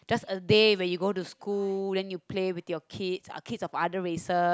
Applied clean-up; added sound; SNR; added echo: none; none; none; none.